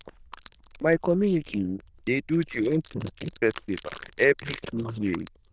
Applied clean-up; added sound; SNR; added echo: neural diffusion model UNIVERSE++.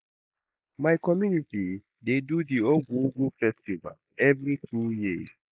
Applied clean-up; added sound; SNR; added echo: neural mask model Resemble Enhance denoiser.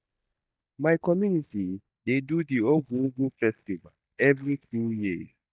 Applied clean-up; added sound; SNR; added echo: neural mask model DeepFilterNet 3.